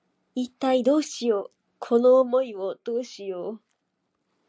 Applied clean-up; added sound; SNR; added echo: none; none; none; none.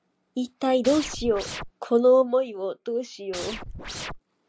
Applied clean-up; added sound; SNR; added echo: none; Scratching (performance technique); 10 dB; none.